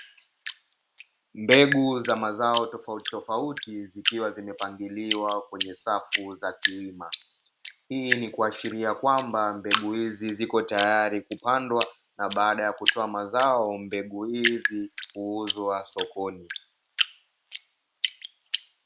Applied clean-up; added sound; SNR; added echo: none; Drip; 5 dB; none.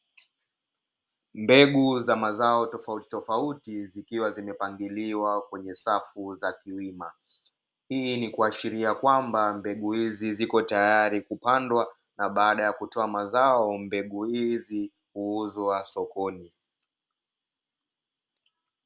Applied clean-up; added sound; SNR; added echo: none; none; none; none.